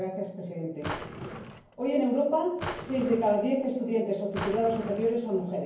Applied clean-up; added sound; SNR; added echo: none; Drawer open or close; 10 dB; reverberation time 0.9 s.